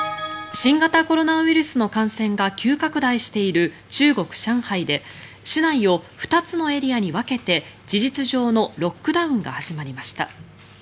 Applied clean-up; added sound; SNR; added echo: none; none; none; none.